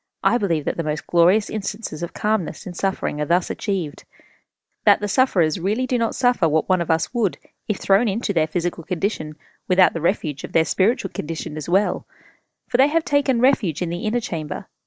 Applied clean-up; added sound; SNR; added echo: none; none; none; none.